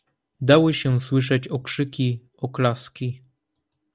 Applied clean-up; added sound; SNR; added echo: none; none; none; none.